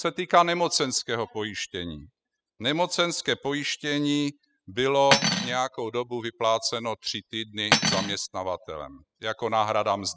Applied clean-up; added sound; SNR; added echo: classical method spectral subtraction.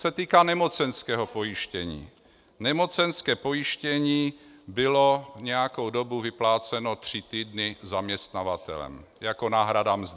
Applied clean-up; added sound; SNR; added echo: none; none; none; none.